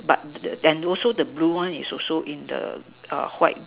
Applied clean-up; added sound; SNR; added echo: none; none; none; none.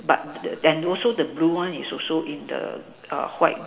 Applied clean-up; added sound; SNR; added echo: none; none; none; reverberation time 2.9 s.